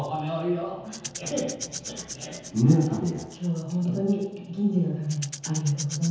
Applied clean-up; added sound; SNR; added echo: none; Rattle / Rattle (instrument); 14 dB; reverberation time 0.9 s.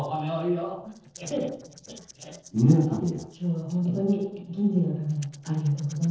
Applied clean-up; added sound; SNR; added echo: neural separator model SepFormer DNS4.